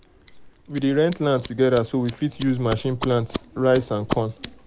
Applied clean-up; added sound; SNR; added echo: none; Scissors; 12 dB; none.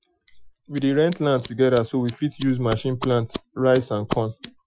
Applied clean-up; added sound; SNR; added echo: classical method Wiener filter.